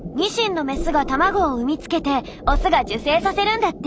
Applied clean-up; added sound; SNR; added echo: none; none; none; none.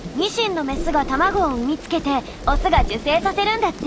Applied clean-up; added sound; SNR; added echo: none; Rain; 11 dB; none.